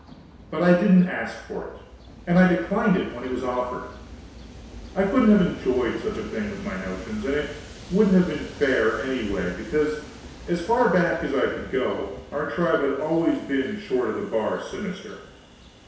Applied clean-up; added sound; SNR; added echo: none; Train; 17 dB; reverberation time 0.7 s.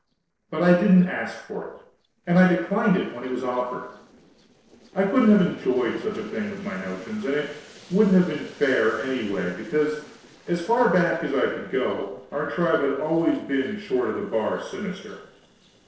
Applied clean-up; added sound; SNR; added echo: neural separator model SepFormer DNS4.